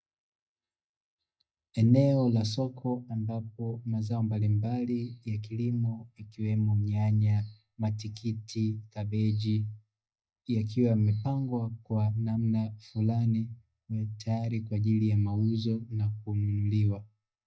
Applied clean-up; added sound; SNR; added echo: neural mask model DeepFilterNet 3.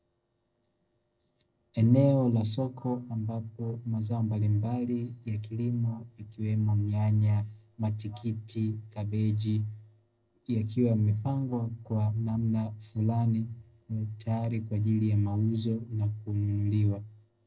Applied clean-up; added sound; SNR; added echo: neural separator model SepFormer DNS4.